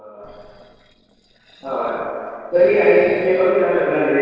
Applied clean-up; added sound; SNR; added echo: neural separator model SepFormer DNS4.